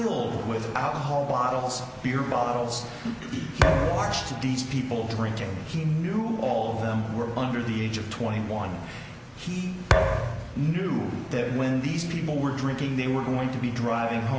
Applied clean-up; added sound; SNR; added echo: none; Thump, thud; -2 dB; none.